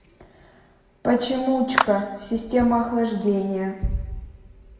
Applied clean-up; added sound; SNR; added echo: none; Clapping; 5 dB; reverberation time 1.1 s.